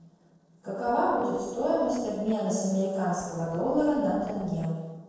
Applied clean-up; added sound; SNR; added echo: neural separator model SepFormer DNS4.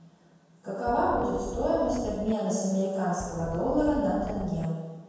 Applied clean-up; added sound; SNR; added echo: none; Wind; 11 dB; reverberation time 1.2 s.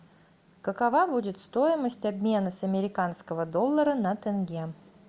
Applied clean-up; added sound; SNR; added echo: none; none; none; none.